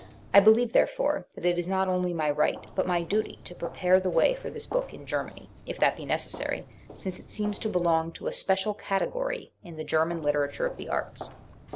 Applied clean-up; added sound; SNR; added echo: none; Walk, footsteps; 19 dB; none.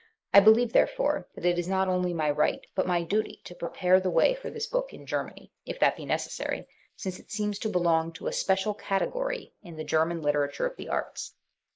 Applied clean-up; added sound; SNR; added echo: neural mask model Resemble Enhance denoiser.